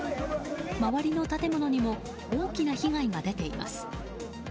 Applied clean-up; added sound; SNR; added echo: none; none; none; none.